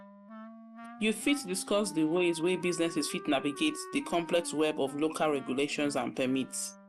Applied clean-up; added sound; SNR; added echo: none; Wind instrument, woodwind instrument; 15 dB; none.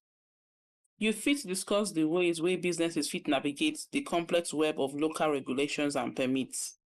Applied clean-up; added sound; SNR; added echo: neural mask model Resemble Enhance denoiser.